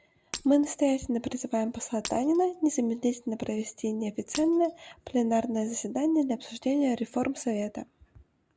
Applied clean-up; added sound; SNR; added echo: none; Shatter; 18 dB; none.